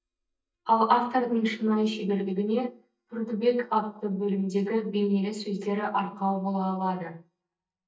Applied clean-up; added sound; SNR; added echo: neural mask model DeepFilterNet 3.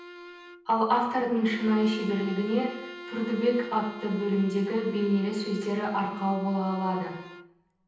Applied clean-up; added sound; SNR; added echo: none; Bowed string instrument; 16 dB; reverberation time 0.9 s.